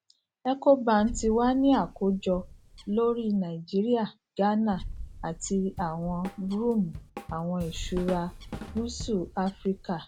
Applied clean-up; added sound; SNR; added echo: none; Drum / Drum kit + Bird; 13 dB; none.